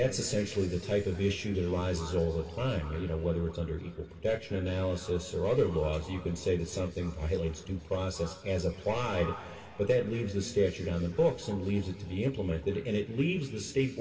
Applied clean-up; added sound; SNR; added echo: none; none; none; reverberation time 2.9 s.